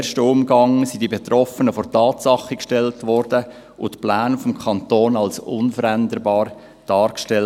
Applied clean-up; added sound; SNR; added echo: none; none; none; none.